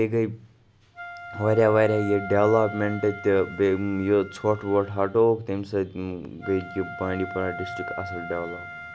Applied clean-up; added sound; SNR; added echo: none; Wind instrument, woodwind instrument; 13 dB; none.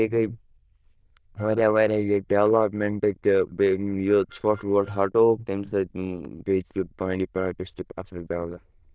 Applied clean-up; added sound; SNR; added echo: neural diffusion model UNIVERSE++.